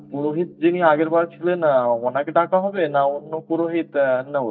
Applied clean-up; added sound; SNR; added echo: neural mask model DeepFilterNet 3.